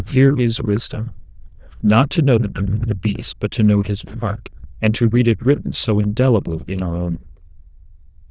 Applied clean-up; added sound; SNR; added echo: neural diffusion model UNIVERSE++.